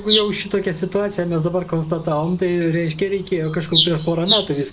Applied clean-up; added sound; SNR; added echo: none; Bird vocalization, bird call, bird song; 5 dB; none.